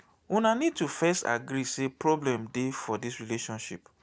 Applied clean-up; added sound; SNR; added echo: none; none; none; none.